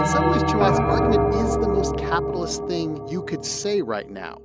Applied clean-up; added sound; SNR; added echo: none; Bell; -4 dB; none.